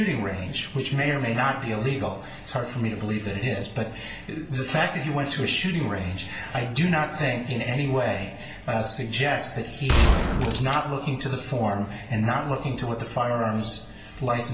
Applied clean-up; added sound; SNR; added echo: none; Gunshot, gunfire; -4 dB; reverberation time 0.7 s.